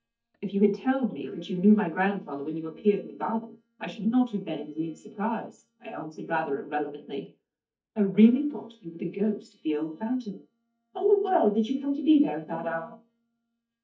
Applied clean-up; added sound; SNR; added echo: neural mask model DeepFilterNet 3.